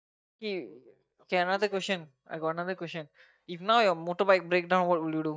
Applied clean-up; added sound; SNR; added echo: neural mask model DeepFilterNet 3.